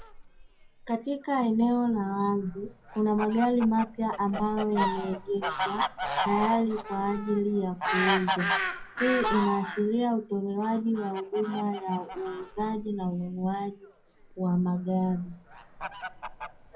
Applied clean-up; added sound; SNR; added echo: none; Fowl; 6 dB; reverberation time 0.2 s.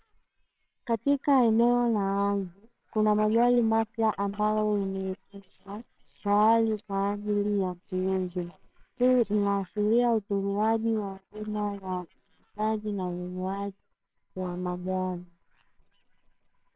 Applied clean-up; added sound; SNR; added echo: neural separator model SepFormer WHAMR!.